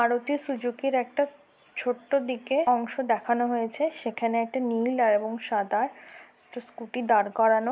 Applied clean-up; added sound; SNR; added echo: none; none; none; none.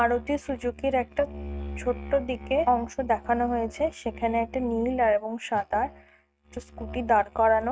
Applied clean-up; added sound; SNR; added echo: neural mask model RNNoise.